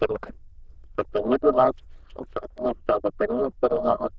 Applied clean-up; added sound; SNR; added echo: neural diffusion model UNIVERSE++.